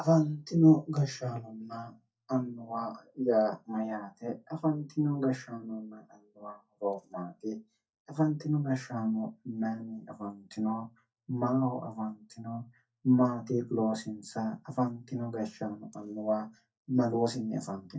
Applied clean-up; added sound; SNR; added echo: neural mask model DeepFilterNet 3.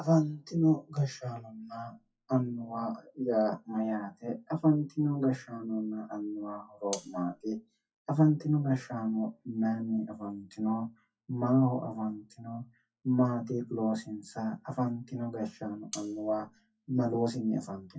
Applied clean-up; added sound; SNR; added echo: classical method WPE with log-MMSE.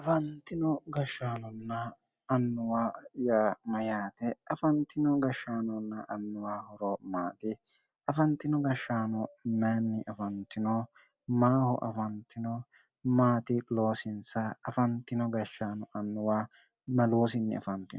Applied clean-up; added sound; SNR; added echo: none; none; none; none.